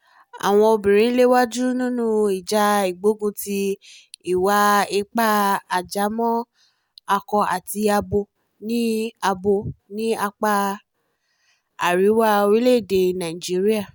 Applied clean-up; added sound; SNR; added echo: none; none; none; none.